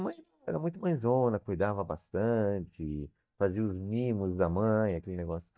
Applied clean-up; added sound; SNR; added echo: neural mask model DeepFilterNet 3.